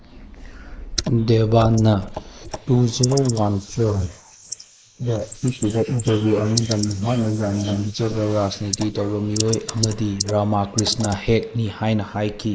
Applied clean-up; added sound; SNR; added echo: neural mask model Resemble Enhance denoiser.